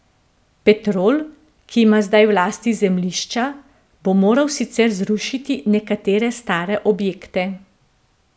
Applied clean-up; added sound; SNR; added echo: none; none; none; none.